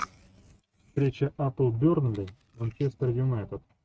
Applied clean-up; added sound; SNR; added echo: neural mask model RNNoise.